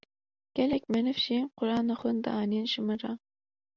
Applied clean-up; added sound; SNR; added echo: none; none; none; none.